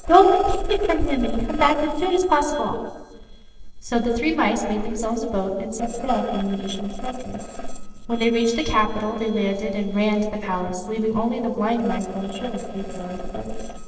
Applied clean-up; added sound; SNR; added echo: neural separator model SepFormer DNS4.